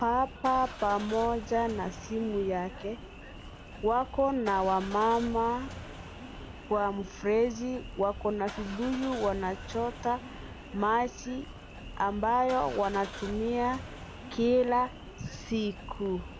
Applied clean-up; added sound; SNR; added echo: none; Engine starting / Car; 12 dB; none.